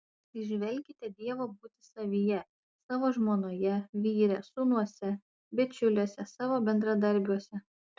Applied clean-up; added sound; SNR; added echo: none; none; none; none.